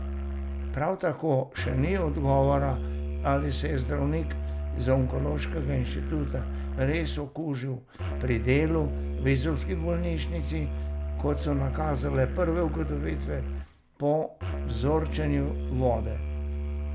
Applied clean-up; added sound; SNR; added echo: none; Musical instrument; 2 dB; none.